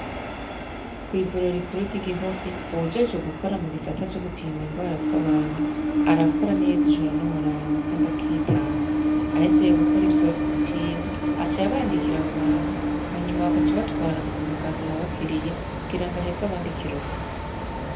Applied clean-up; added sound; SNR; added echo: none; Train; -5 dB; reverberation time 0.3 s.